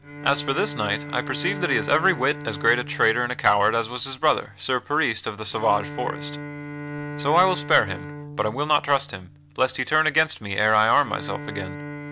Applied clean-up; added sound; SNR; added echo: none; Bowed string instrument; 12 dB; none.